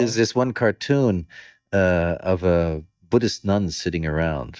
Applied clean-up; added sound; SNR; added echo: neural mask model DeepFilterNet 3.